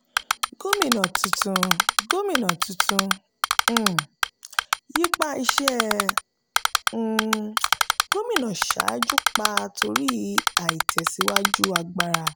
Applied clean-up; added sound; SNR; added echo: none; Typing; -4 dB; none.